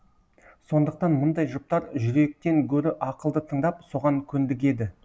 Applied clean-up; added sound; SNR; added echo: none; none; none; none.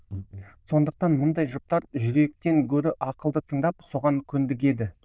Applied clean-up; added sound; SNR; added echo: neural diffusion model UNIVERSE++.